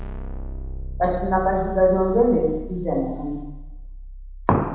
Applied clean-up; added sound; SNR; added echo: none; Keyboard (musical); 9 dB; reverberation time 1.0 s.